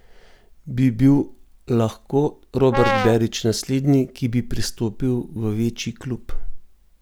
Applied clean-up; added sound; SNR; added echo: none; Brass instrument; 2 dB; none.